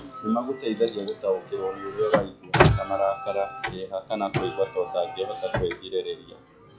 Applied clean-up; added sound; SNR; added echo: classical method log-MMSE.